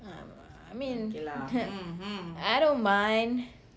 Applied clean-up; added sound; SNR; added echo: none; none; none; none.